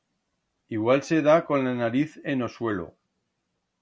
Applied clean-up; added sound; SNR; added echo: none; none; none; none.